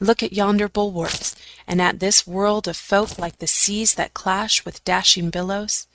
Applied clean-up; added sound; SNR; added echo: neural mask model RNNoise.